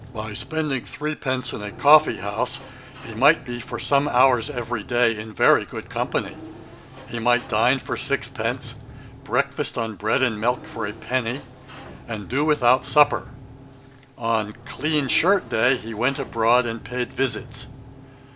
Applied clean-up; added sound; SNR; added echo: none; Sliding door; 17 dB; none.